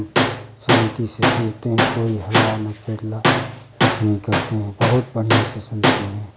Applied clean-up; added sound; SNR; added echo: none; Tools; -3 dB; none.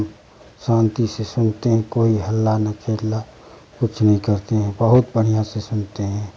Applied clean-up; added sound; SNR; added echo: none; none; none; none.